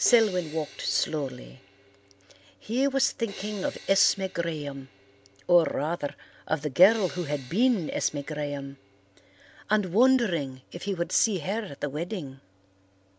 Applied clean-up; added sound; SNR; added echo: none; Crash cymbal; 19 dB; none.